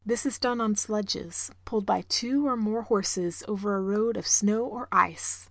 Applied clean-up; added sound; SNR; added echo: none; none; none; none.